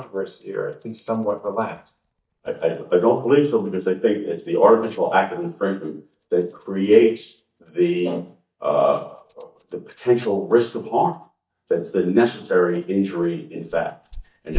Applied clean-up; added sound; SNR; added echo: neural mask model DeepFilterNet 3.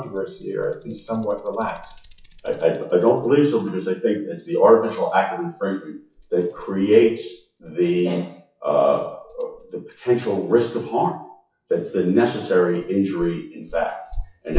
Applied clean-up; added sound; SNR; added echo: classical method WPE with log-MMSE.